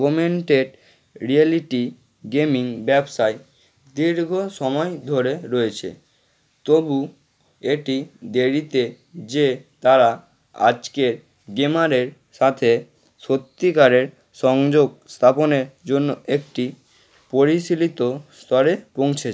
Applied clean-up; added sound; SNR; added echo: none; none; none; none.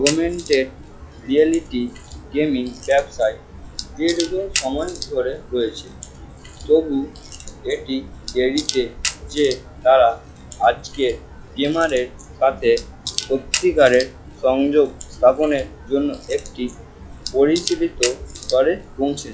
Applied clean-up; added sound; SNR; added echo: classical method log-MMSE.